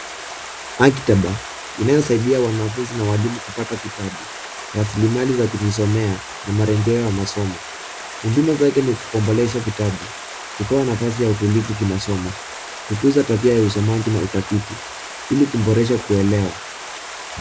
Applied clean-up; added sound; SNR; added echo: none; Stream; 12 dB; none.